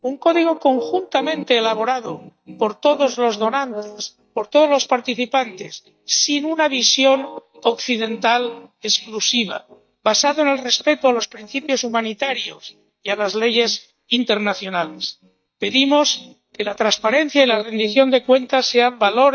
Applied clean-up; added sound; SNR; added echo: neural mask model DeepFilterNet 3.